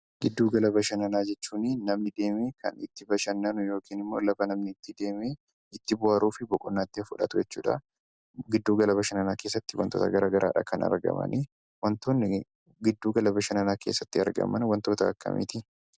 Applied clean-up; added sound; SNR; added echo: none; none; none; none.